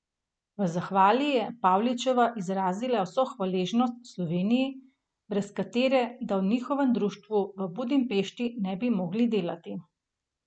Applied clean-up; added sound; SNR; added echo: none; none; none; none.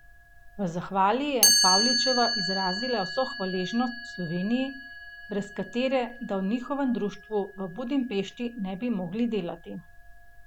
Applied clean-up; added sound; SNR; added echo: none; Chime; 2 dB; none.